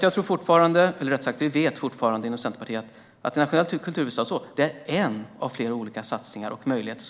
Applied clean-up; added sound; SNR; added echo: none; none; none; none.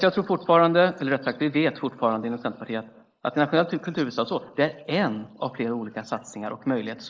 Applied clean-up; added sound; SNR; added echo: neural mask model Resemble Enhance denoiser.